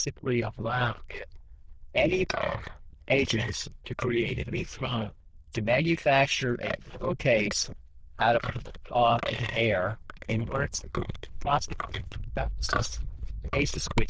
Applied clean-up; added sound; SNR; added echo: neural diffusion model UNIVERSE++.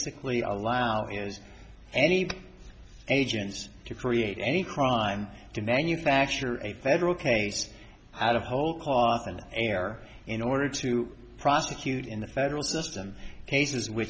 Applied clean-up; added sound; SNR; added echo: none; none; none; none.